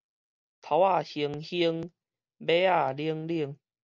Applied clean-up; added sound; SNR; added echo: none; none; none; none.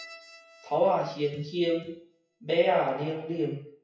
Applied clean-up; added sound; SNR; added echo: classical method WPE with log-MMSE.